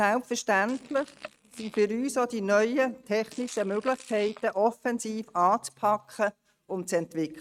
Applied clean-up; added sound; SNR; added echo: neural mask model RNNoise.